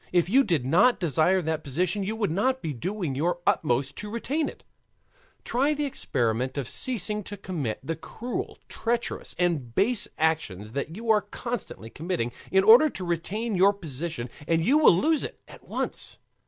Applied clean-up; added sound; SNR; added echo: none; none; none; none.